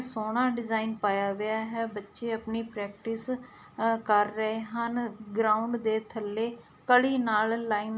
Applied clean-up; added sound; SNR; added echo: none; none; none; none.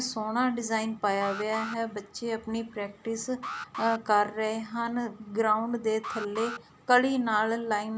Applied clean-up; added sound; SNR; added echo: none; Alarm; 12 dB; none.